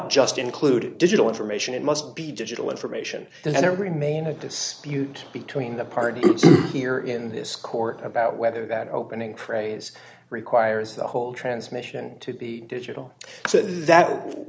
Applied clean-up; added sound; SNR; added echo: none; none; none; none.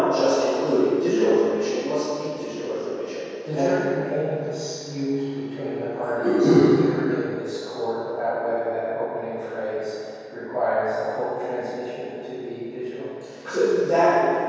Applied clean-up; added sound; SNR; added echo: none; none; none; reverberation time 2.2 s.